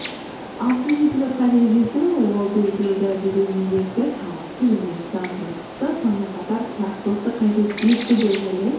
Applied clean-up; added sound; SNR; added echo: none; Bird; 12 dB; reverberation time 2.4 s.